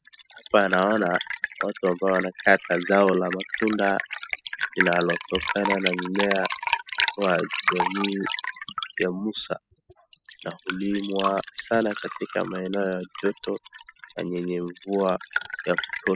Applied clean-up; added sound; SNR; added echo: classical method spectral subtraction.